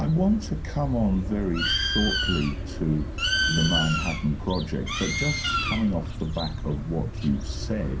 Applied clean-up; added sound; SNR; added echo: none; Bird; 1 dB; reverberation time 0.3 s.